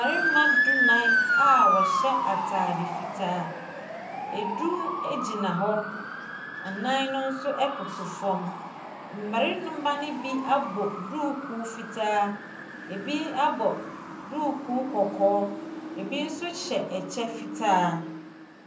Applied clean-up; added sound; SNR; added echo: none; Motor vehicle (road) / Siren; 1 dB; reverberation time 0.6 s.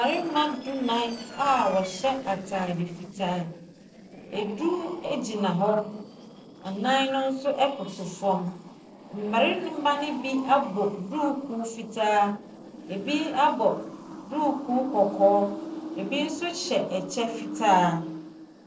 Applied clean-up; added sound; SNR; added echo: neural separator model SepFormer DNS4.